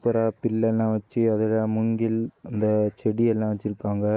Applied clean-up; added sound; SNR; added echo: neural mask model Resemble Enhance denoiser.